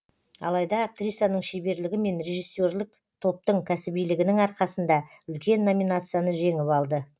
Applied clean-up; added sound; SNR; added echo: none; none; none; none.